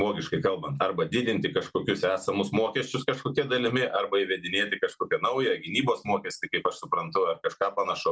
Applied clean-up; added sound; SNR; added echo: none; none; none; none.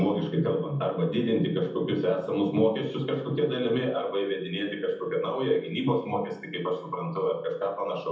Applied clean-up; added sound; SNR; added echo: none; none; none; reverberation time 0.8 s.